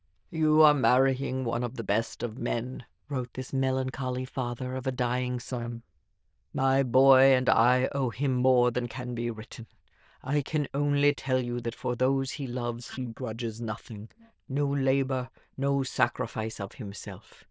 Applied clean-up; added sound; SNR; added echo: neural diffusion model UNIVERSE++.